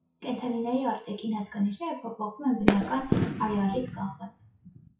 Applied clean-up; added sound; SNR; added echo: classical method WPE with log-MMSE.